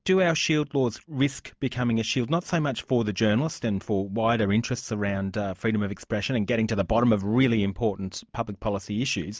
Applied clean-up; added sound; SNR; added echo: none; none; none; none.